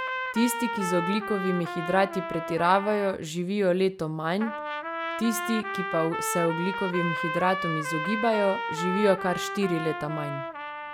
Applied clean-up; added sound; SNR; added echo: none; Trumpet; 5 dB; none.